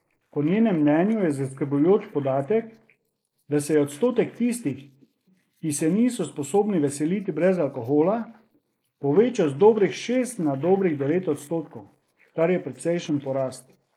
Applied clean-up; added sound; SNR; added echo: neural mask model Resemble Enhance denoiser.